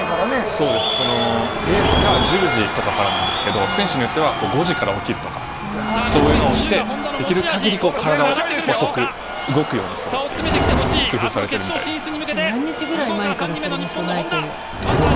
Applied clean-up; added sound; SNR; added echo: none; Livestock, farm animals, working animals; 7 dB; none.